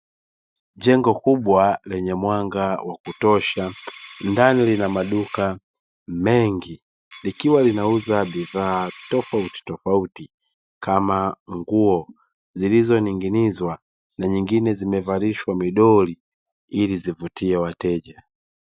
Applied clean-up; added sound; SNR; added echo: none; Coin (dropping); 12 dB; none.